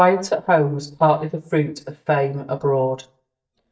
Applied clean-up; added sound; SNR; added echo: neural mask model DeepFilterNet 3.